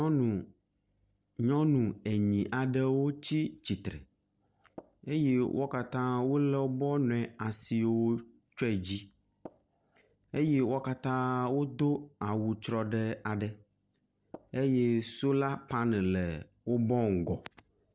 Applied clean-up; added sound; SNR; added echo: neural separator model SepFormer DNS4.